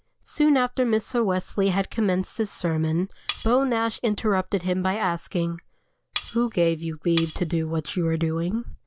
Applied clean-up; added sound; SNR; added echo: none; Cutlery, silverware; 12 dB; none.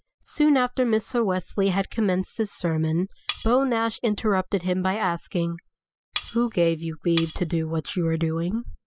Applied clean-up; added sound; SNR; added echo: classical method spectral subtraction.